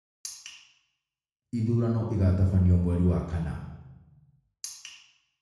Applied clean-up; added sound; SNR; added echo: none; none; none; reverberation time 1.0 s.